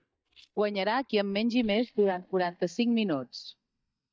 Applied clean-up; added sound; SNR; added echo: neural mask model DeepFilterNet 3.